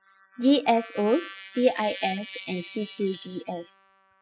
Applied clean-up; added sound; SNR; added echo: classical method spectral subtraction.